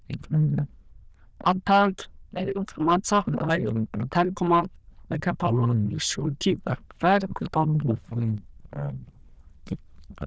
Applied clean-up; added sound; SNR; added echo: neural diffusion model UNIVERSE++.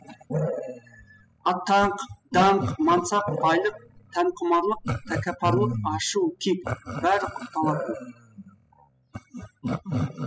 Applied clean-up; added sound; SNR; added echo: classical method spectral subtraction.